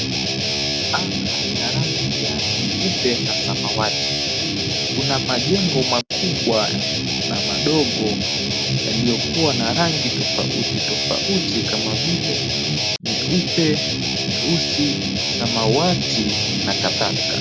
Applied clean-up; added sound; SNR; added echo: none; Guitar; -4 dB; none.